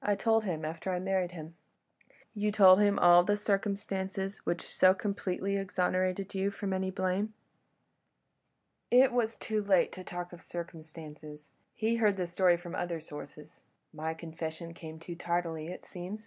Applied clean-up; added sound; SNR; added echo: none; none; none; none.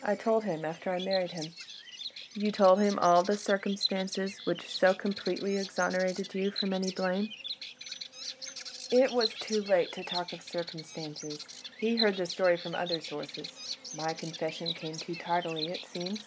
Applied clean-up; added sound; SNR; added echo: none; Bird vocalization, bird call, bird song; 10 dB; none.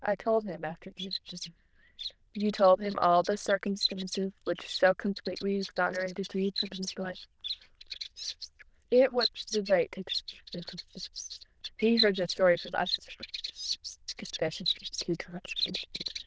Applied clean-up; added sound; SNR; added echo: neural diffusion model UNIVERSE++.